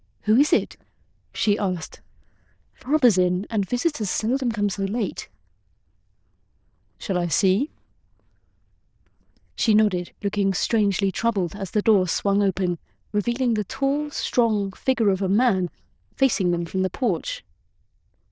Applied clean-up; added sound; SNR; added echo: neural diffusion model UNIVERSE++.